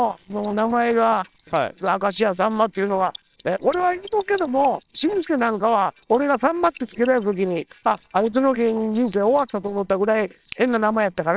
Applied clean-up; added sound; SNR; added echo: neural separator model SepFormer WHAMR!.